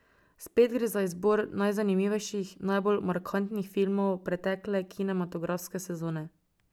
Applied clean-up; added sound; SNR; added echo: none; none; none; none.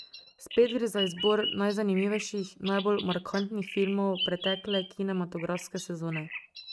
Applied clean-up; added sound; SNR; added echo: neural mask model RNNoise.